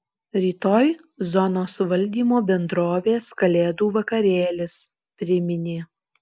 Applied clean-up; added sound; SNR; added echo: none; none; none; none.